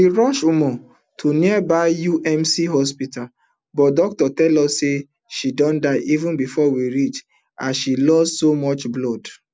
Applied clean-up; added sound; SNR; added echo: none; none; none; none.